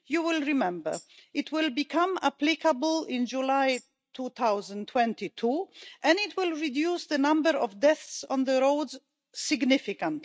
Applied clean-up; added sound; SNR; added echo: neural mask model RNNoise.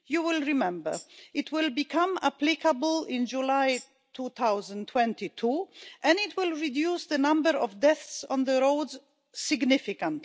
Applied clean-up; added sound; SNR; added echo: none; Tambourine; 17 dB; none.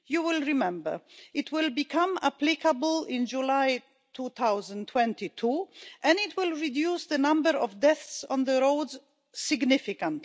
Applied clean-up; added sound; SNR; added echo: none; none; none; none.